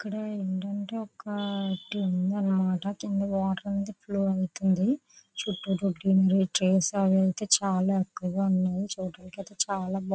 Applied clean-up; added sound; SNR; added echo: none; none; none; none.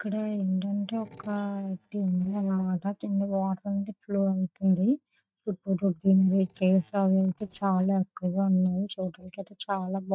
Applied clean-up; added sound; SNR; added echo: neural mask model DeepFilterNet 3.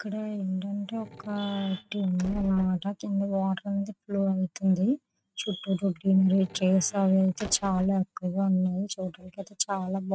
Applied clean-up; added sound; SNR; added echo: neural mask model RNNoise.